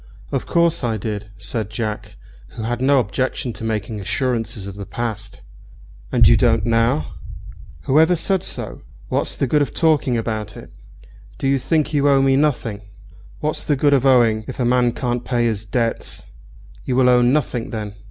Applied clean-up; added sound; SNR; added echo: none; Boom; 1 dB; none.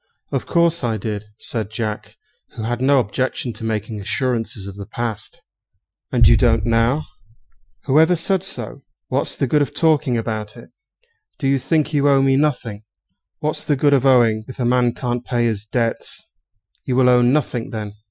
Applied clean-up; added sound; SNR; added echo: classical method Wiener filter.